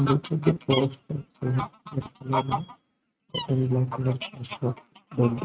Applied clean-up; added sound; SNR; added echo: neural mask model RNNoise.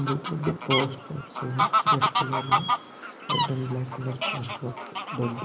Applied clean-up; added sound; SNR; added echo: none; Fowl; -3 dB; none.